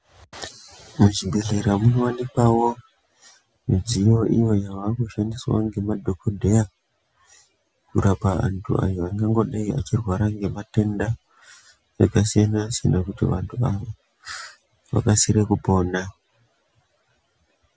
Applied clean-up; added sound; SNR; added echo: none; none; none; none.